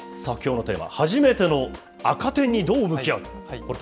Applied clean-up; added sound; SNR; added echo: none; none; none; none.